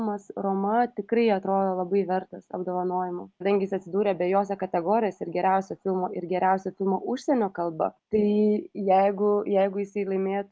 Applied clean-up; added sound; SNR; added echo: none; none; none; none.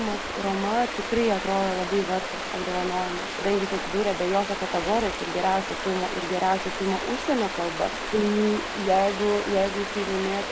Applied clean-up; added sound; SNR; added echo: none; Stream; 5 dB; none.